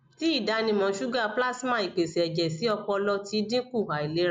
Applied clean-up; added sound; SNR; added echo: none; none; none; none.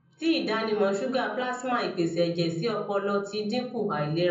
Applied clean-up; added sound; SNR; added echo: none; none; none; reverberation time 0.6 s.